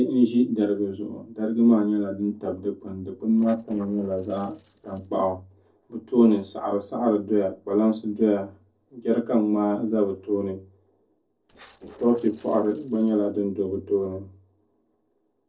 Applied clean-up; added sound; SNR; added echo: neural separator model SepFormer DNS4.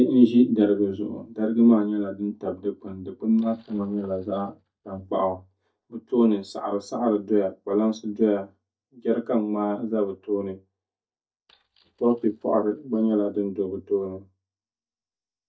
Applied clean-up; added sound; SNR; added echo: neural mask model DeepFilterNet 3.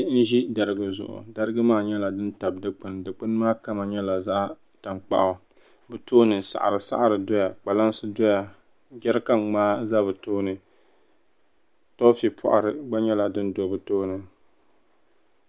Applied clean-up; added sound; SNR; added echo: none; none; none; none.